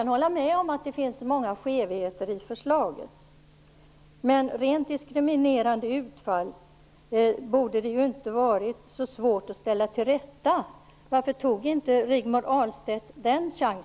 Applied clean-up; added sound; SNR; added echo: none; none; none; none.